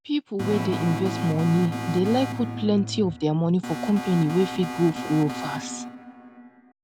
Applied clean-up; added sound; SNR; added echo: none; Alarm + Electric guitar / Strum; 7 dB; none.